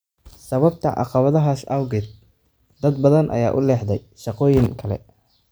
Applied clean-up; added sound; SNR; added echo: none; none; none; none.